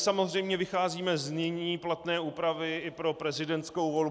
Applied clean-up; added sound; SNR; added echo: none; none; none; none.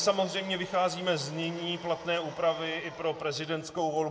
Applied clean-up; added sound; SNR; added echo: none; Domestic sounds, home sounds; 17 dB; reverberation time 1.2 s.